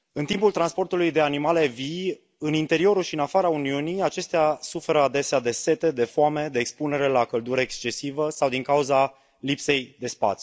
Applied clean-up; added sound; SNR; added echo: none; none; none; none.